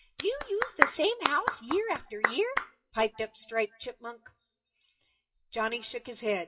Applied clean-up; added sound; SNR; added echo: classical method WPE with log-MMSE.